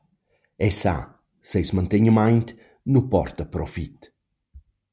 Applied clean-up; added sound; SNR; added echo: none; none; none; none.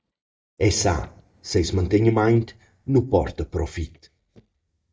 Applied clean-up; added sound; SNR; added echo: neural mask model DeepFilterNet 3.